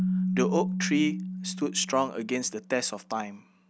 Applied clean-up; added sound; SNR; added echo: none; Keyboard (musical); 3 dB; none.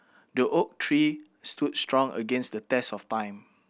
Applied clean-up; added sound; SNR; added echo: none; none; none; none.